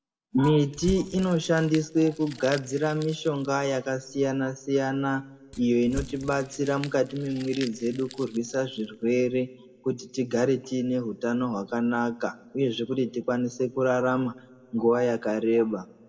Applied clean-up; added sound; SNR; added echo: none; Crumpling, crinkling / Crushing; 16 dB; reverberation time 2.0 s.